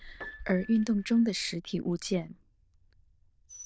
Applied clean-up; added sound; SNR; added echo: neural diffusion model UNIVERSE++.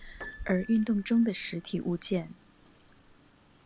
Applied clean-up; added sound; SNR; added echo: none; Rain + Piano; 17 dB; none.